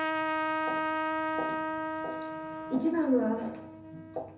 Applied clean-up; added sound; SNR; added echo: none; Trumpet; 0 dB; reverberation time 0.3 s.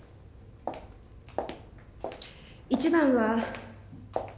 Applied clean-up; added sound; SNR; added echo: none; none; none; none.